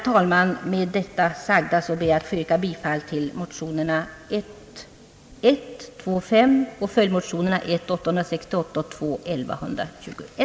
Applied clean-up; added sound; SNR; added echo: none; none; none; none.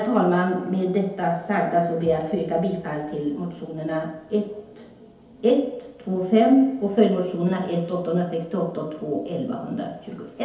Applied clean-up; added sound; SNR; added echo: none; none; none; reverberation time 2.2 s.